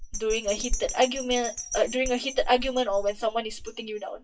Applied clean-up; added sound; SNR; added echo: classical method WPE with log-MMSE.